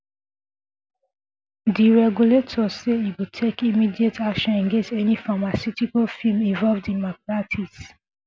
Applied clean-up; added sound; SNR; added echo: none; none; none; none.